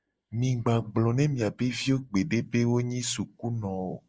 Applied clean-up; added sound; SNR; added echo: neural mask model Resemble Enhance denoiser.